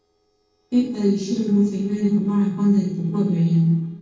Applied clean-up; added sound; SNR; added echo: neural separator model SepFormer DNS4.